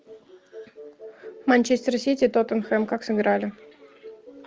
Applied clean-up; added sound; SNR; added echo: none; none; none; none.